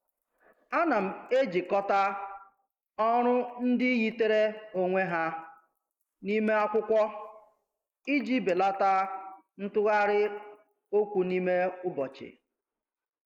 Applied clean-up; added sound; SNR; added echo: neural mask model Resemble Enhance denoiser.